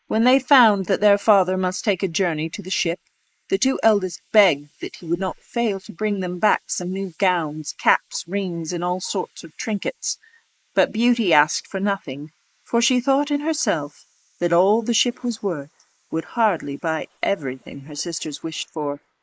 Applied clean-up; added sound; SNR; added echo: neural mask model Resemble Enhance denoiser.